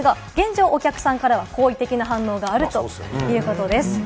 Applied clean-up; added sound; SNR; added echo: none; Walk, footsteps; 18 dB; none.